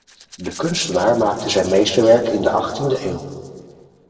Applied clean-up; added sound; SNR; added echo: neural separator model SepFormer DNS4.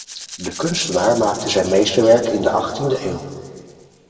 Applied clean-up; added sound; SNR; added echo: none; Rattle (instrument); 17 dB; reverberation time 1.7 s.